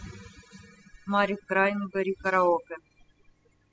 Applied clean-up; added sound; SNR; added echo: classical method spectral subtraction.